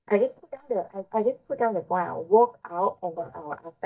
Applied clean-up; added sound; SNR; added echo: neural mask model DeepFilterNet 3.